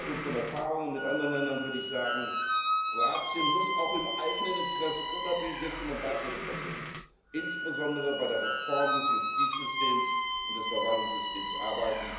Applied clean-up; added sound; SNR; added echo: none; Squeak; -3 dB; reverberation time 1.0 s.